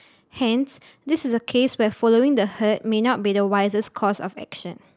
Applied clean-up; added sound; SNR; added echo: none; none; none; none.